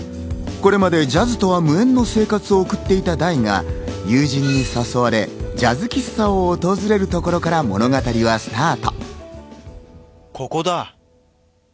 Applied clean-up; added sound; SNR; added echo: none; none; none; none.